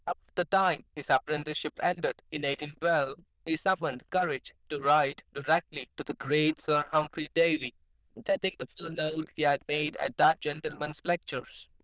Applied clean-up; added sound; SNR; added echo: neural diffusion model UNIVERSE++.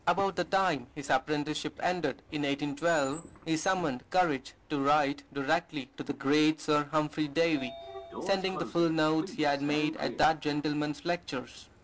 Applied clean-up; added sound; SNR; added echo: none; Sliding door / Train; 17 dB; none.